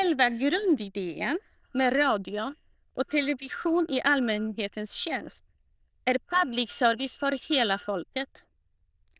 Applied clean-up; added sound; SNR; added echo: neural diffusion model UNIVERSE++.